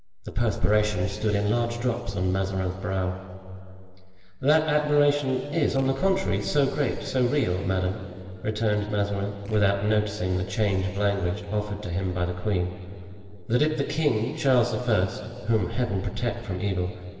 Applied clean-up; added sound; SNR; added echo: neural separator model SepFormer DNS4.